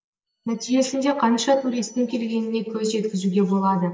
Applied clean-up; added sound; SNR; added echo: neural mask model DeepFilterNet 3.